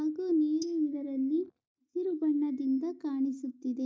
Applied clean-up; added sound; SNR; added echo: neural mask model DeepFilterNet 3.